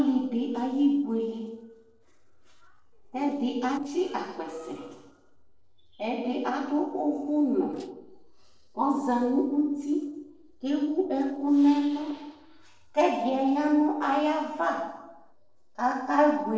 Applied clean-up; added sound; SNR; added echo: neural separator model SepFormer DNS4.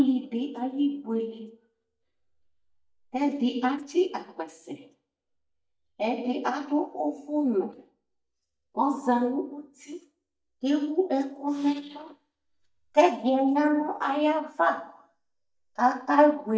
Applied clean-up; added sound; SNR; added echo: neural mask model DeepFilterNet 3.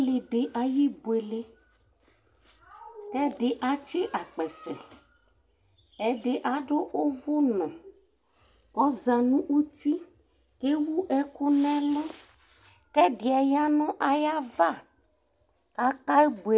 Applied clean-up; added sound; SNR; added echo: none; none; none; none.